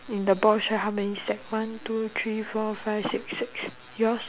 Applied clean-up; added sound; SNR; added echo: none; none; none; none.